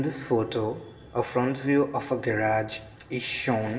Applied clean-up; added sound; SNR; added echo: none; none; none; reverberation time 1.4 s.